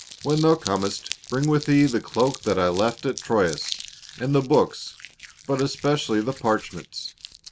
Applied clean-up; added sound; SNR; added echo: none; Crumpling, crinkling; 16 dB; none.